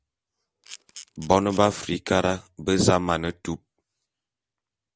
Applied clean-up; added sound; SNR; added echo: none; Camera; 20 dB; none.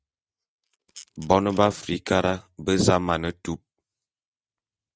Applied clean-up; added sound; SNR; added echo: neural mask model RNNoise.